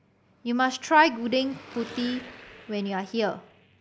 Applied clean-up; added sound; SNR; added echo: none; Car passing by / Traffic noise, roadway noise / Engine; 20 dB; none.